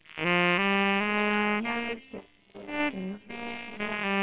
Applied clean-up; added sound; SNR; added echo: neural separator model SepFormer WHAMR!.